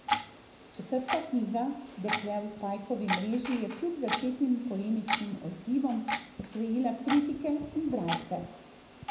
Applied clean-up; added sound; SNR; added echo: none; Clock; 5 dB; reverberation time 0.7 s.